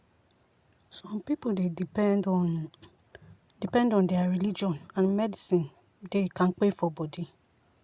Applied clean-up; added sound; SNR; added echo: none; none; none; none.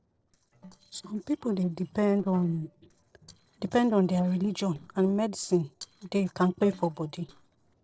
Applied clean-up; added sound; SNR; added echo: neural separator model SepFormer DNS4.